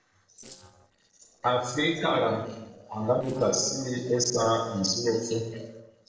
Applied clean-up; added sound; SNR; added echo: neural separator model SepFormer DNS4.